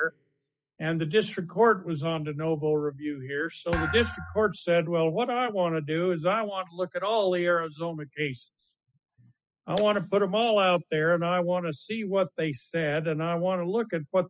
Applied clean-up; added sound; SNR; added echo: classical method spectral subtraction.